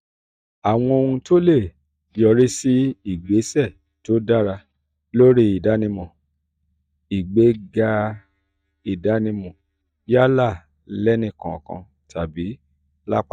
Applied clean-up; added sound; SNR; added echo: neural mask model DeepFilterNet 3.